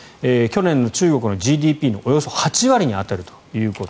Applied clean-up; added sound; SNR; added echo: none; none; none; none.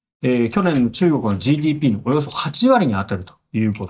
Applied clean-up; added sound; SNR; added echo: neural mask model DeepFilterNet 3.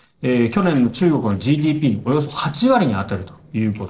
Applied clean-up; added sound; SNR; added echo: neural separator model SepFormer DNS4.